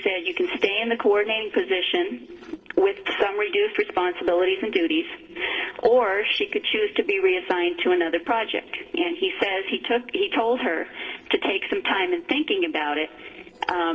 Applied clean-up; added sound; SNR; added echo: neural separator model SepFormer DNS4.